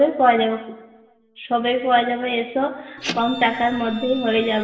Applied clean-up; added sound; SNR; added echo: none; Printer; 12 dB; reverberation time 1.1 s.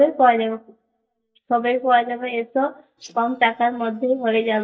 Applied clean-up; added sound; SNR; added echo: neural mask model DeepFilterNet 3.